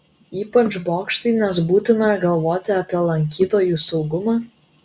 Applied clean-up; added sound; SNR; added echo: none; none; none; none.